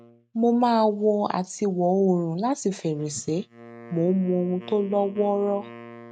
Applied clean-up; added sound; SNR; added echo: neural mask model RNNoise.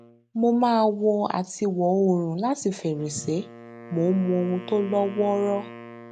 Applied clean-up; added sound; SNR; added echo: none; Wind instrument, woodwind instrument; 19 dB; none.